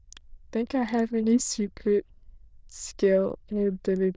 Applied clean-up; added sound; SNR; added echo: neural diffusion model UNIVERSE++.